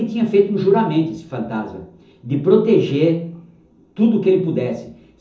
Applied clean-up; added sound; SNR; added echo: none; none; none; reverberation time 0.6 s.